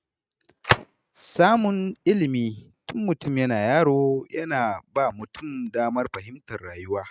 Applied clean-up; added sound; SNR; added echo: neural mask model RNNoise.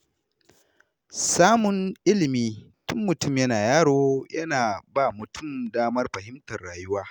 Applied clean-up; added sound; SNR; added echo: none; none; none; none.